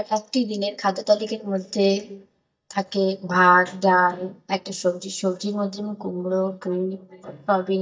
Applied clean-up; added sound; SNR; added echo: neural mask model DeepFilterNet 3.